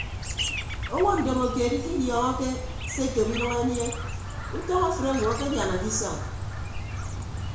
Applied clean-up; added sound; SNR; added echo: none; Chirp, tweet; 4 dB; reverberation time 0.6 s.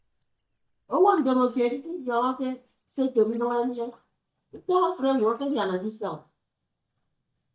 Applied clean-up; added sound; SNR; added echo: neural mask model DeepFilterNet 3.